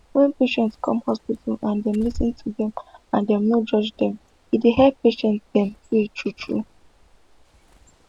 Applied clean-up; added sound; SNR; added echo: none; Bird; 20 dB; none.